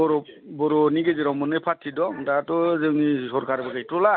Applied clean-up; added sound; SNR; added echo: none; none; none; none.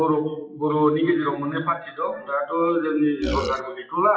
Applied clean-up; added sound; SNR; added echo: classical method WPE with log-MMSE.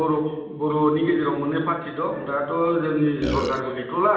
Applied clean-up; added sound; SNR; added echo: none; Burping, eructation; 5 dB; reverberation time 0.9 s.